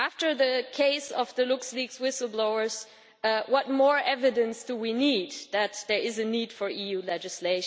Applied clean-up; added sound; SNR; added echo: none; none; none; none.